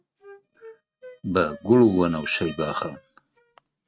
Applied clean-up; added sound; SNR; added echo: neural mask model RNNoise.